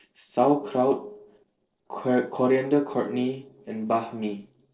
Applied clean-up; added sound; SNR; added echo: neural separator model SepFormer DNS4.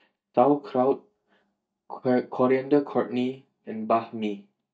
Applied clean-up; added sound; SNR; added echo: neural mask model DeepFilterNet 3.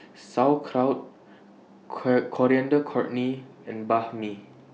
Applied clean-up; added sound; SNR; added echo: none; none; none; none.